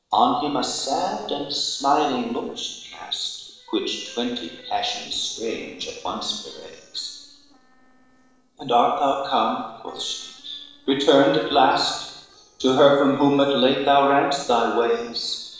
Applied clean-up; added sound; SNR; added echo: neural separator model SepFormer DNS4.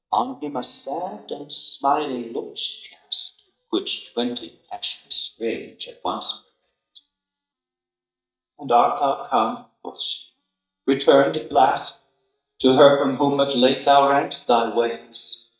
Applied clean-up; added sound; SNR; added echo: neural mask model DeepFilterNet 3.